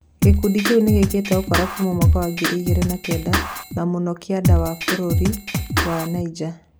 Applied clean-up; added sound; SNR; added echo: none; Drum kit; -2 dB; none.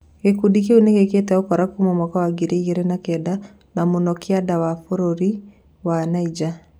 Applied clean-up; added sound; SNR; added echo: none; none; none; none.